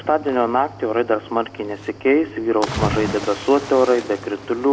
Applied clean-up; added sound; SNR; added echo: none; Cricket / Waves, surf; 11 dB; none.